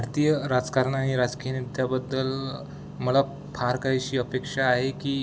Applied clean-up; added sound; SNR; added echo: none; none; none; none.